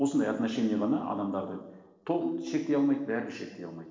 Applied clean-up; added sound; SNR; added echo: neural separator model SepFormer DNS4.